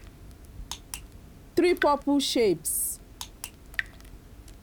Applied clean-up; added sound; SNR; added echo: none; Drip / Water tap, faucet; 13 dB; none.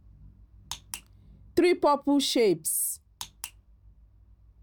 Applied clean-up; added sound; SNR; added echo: none; none; none; none.